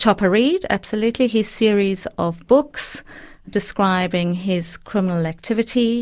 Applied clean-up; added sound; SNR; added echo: none; none; none; none.